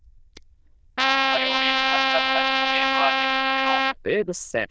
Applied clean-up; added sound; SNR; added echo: neural diffusion model UNIVERSE++.